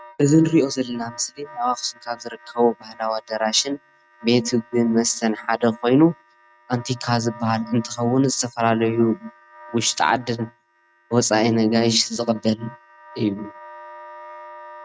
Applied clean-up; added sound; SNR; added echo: neural mask model RNNoise.